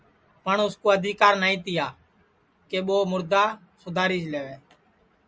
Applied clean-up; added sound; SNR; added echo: none; none; none; none.